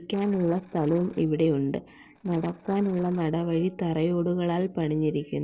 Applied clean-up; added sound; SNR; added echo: neural separator model SepFormer DNS4.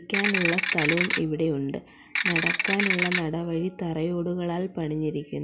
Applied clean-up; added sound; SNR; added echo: none; Ratchet, pawl / Percussion; -2 dB; none.